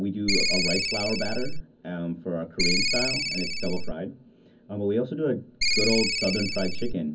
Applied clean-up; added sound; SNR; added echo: none; Ringtone; -4 dB; reverberation time 0.4 s.